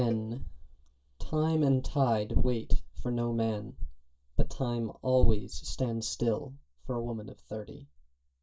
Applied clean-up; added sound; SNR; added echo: neural mask model DeepFilterNet 3.